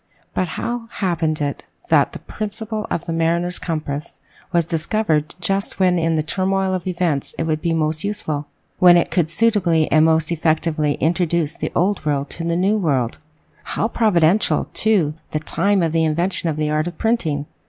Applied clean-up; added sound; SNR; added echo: none; none; none; none.